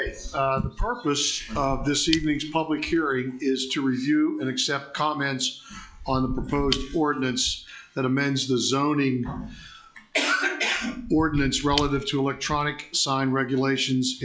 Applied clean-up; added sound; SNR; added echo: classical method log-MMSE.